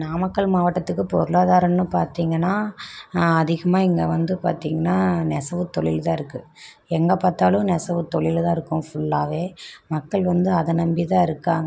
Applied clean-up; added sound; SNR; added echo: none; none; none; none.